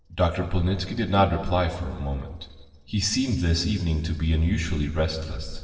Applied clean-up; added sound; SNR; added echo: neural separator model SepFormer DNS4.